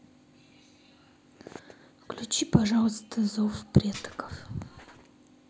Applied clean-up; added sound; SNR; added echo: none; Dishes, pots, and pans; 19 dB; none.